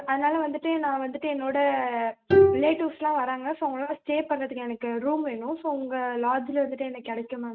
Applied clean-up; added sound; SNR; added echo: neural mask model RNNoise.